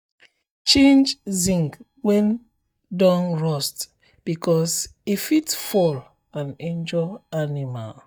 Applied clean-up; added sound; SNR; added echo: neural mask model DeepFilterNet 3.